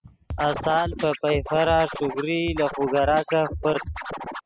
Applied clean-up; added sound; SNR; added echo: classical method spectral subtraction.